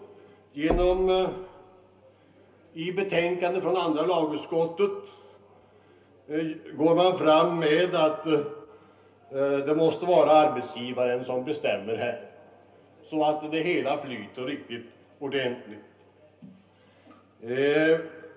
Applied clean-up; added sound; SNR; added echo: none; Knock; 10 dB; reverberation time 0.3 s.